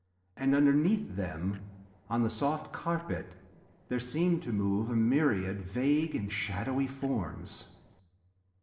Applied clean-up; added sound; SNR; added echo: neural separator model SepFormer DNS4.